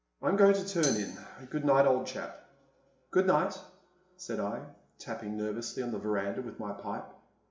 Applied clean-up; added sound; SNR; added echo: none; Tambourine; 7 dB; reverberation time 1.0 s.